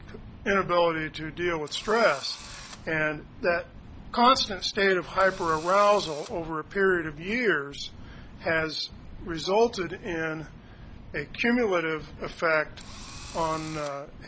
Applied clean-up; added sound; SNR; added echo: none; Engine / Drill; 18 dB; none.